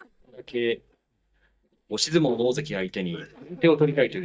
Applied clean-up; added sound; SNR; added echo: neural mask model DeepFilterNet 3.